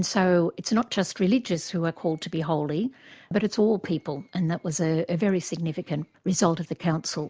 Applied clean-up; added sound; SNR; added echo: none; none; none; none.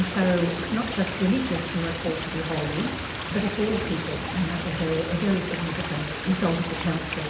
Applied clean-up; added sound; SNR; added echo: none; Stream; 4 dB; reverberation time 0.8 s.